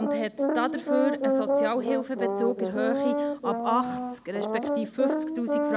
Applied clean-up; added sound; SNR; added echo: none; Brass instrument; -2 dB; none.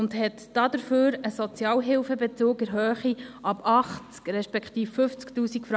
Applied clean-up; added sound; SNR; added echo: none; none; none; none.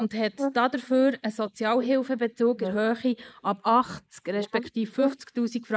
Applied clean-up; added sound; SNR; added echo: neural mask model Resemble Enhance denoiser.